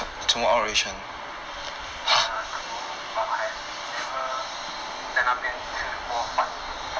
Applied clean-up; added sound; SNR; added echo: none; Wind + Crowd; 19 dB; none.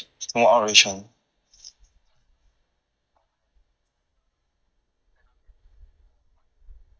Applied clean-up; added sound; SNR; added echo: neural mask model DeepFilterNet 3.